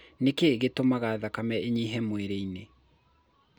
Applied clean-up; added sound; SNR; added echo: none; none; none; none.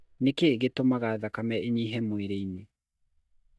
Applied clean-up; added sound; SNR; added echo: neural mask model DeepFilterNet 3.